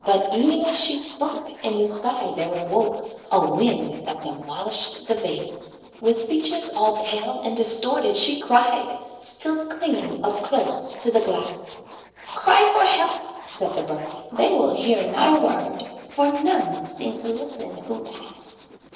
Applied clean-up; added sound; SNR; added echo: neural separator model SepFormer DNS4.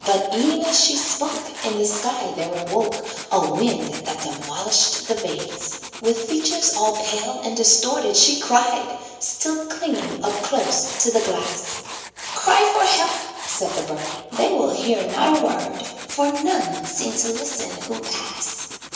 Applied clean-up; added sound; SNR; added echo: none; Tools; 13 dB; reverberation time 1.0 s.